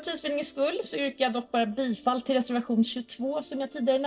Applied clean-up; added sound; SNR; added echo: neural separator model SepFormer DNS4.